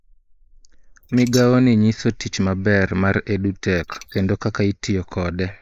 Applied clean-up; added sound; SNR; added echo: neural mask model Resemble Enhance denoiser.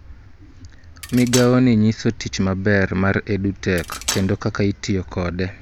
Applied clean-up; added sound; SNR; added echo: none; Cutlery, silverware; 12 dB; none.